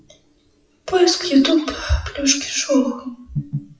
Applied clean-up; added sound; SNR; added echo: classical method WPE with log-MMSE.